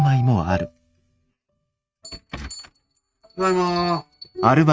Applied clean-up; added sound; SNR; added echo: neural mask model RNNoise.